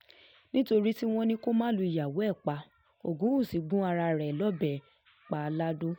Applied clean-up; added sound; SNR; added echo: none; none; none; none.